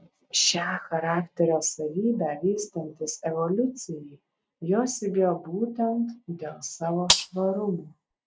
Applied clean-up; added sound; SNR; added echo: neural mask model RNNoise.